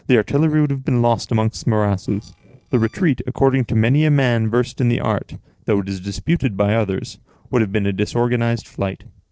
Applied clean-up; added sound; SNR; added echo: neural separator model SepFormer DNS4.